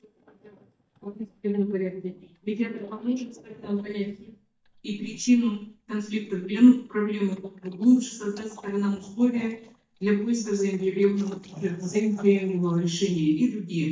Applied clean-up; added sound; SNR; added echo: neural mask model DeepFilterNet 3.